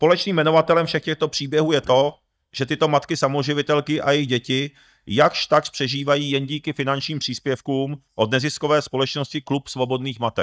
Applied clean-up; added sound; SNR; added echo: neural mask model DeepFilterNet 3.